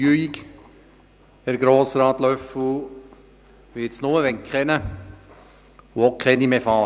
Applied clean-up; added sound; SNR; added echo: none; none; none; none.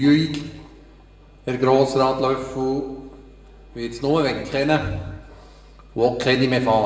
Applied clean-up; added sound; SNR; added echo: none; none; none; reverberation time 0.9 s.